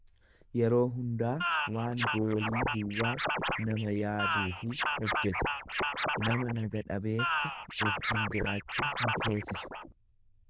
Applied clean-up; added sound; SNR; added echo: neural diffusion model UNIVERSE++.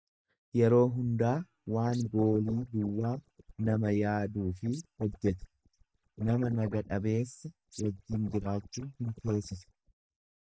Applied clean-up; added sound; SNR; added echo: neural mask model DeepFilterNet 3.